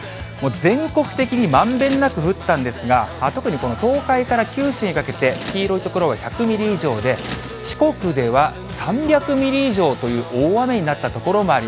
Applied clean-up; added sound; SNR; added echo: none; Scissors; 17 dB; none.